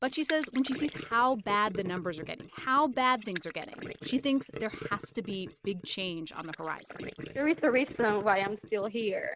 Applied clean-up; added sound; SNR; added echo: neural mask model RNNoise.